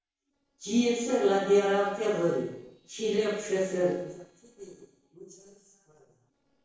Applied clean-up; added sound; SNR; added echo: neural separator model SepFormer DNS4.